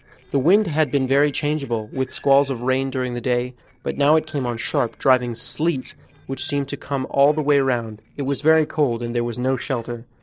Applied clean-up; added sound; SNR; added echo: neural separator model SepFormer DNS4.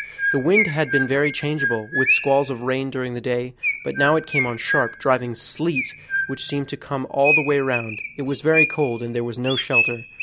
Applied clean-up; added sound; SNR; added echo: none; Chirp, tweet; 3 dB; none.